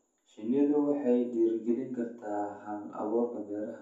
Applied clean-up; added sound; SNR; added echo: none; none; none; reverberation time 0.6 s.